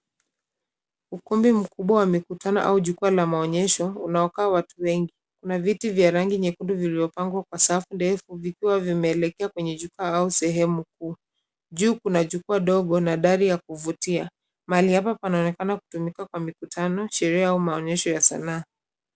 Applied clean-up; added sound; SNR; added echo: none; none; none; none.